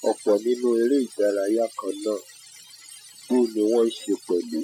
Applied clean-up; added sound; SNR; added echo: classical method Wiener filter.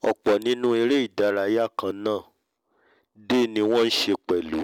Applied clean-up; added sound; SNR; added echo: none; none; none; none.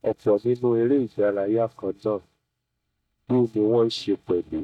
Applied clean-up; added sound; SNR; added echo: neural mask model DeepFilterNet 3.